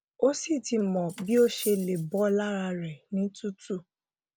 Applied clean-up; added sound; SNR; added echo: none; Cutlery, silverware; 18 dB; none.